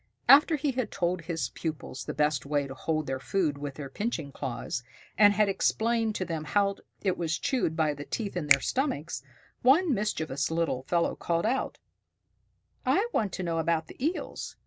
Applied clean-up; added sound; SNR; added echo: none; Finger snapping; 5 dB; none.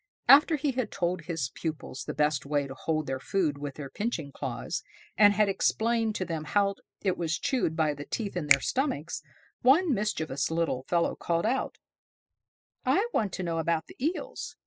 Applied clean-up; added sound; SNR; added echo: classical method spectral subtraction.